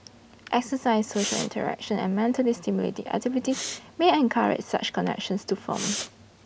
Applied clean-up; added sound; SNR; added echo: none; Respiratory sounds; 13 dB; none.